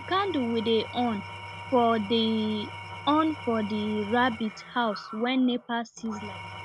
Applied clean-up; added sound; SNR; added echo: none; Engine / Tools; 13 dB; none.